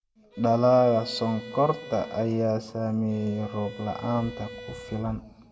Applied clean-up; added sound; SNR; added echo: none; Bowed string instrument; 17 dB; reverberation time 0.9 s.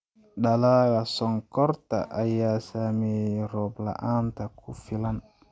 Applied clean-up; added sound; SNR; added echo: none; none; none; none.